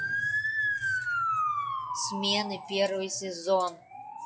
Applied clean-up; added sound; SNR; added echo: classical method WPE with log-MMSE.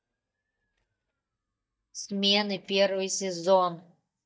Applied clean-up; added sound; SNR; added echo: neural mask model DeepFilterNet 3.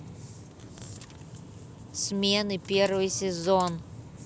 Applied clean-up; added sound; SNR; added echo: none; none; none; none.